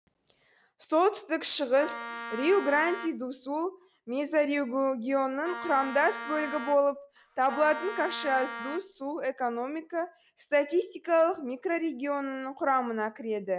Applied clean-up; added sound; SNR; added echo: none; Wind instrument, woodwind instrument; 11 dB; none.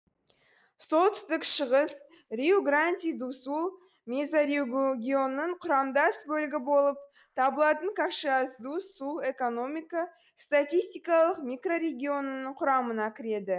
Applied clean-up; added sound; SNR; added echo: neural mask model Resemble Enhance denoiser.